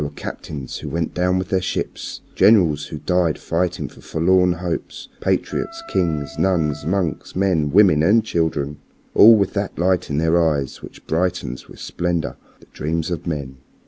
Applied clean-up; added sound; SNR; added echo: none; Wind instrument, woodwind instrument; 20 dB; none.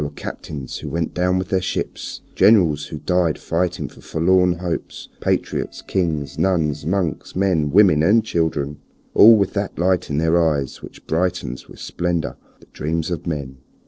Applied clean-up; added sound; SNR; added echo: neural separator model SepFormer DNS4.